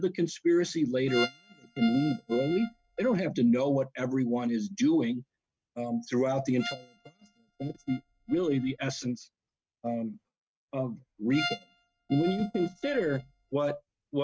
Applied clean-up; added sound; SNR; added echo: neural mask model RNNoise.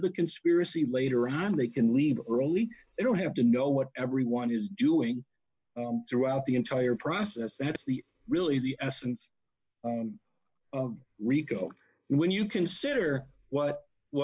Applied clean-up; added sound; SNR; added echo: neural mask model Resemble Enhance denoiser.